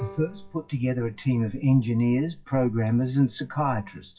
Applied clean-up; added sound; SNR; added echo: classical method WPE with log-MMSE.